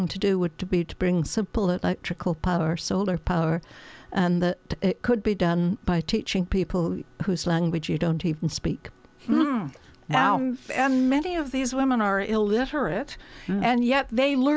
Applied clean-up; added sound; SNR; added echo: none; none; none; none.